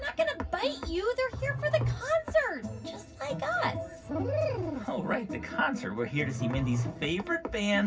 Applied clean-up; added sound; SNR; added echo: none; Growling; 9 dB; reverberation time 0.4 s.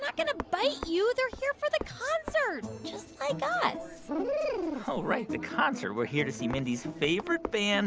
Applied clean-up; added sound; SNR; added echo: none; none; none; none.